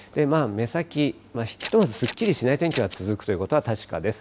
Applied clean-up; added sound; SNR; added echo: none; Scissors; 13 dB; none.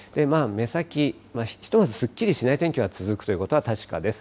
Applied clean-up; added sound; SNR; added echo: none; none; none; none.